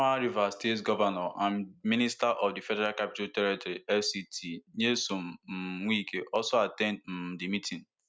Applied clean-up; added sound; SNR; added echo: none; none; none; none.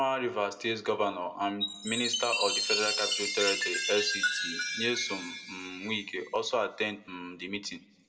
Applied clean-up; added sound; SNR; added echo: none; Chime; 2 dB; reverberation time 0.9 s.